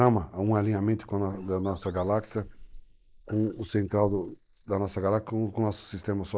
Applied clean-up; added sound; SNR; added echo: neural mask model Resemble Enhance denoiser.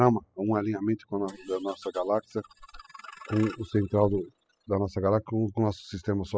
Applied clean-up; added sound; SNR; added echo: classical method spectral subtraction.